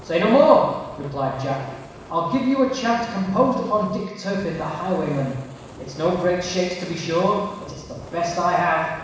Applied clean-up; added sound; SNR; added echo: none; Fire; 19 dB; reverberation time 1.1 s.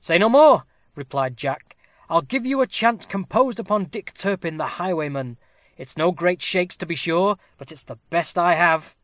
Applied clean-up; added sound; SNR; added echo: none; none; none; none.